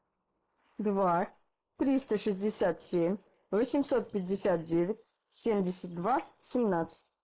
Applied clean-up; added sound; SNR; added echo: neural mask model Resemble Enhance denoiser.